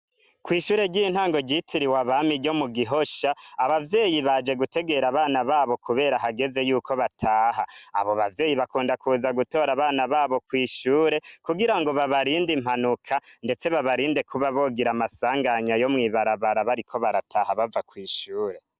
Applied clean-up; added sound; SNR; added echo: none; none; none; none.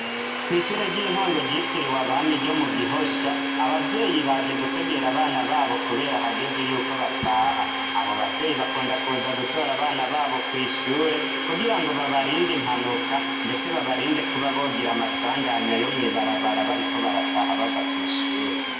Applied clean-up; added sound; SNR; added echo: none; Domestic sounds, home sounds; 1 dB; reverberation time 2.1 s.